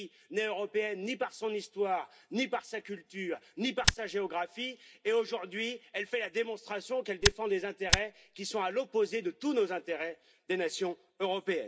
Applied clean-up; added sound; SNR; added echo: none; Tick; -3 dB; reverberation time 0.3 s.